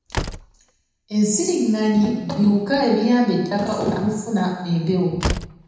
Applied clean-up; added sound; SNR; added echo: none; Slam; 13 dB; reverberation time 1.1 s.